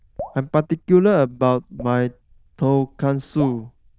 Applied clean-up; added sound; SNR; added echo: neural diffusion model UNIVERSE++.